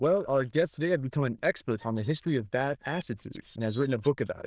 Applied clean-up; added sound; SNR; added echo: neural diffusion model UNIVERSE++.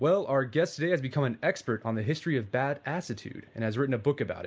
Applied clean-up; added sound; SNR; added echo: none; none; none; none.